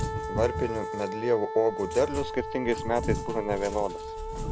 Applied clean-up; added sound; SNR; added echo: none; Cat + Wind instrument, woodwind instrument; 4 dB; none.